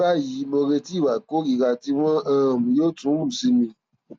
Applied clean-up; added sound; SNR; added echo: none; none; none; none.